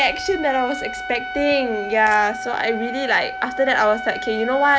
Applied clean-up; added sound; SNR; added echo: none; Trumpet; 9 dB; none.